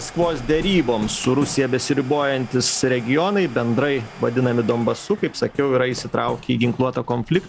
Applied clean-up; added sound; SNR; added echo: none; Domestic sounds, home sounds + Hammer; 16 dB; none.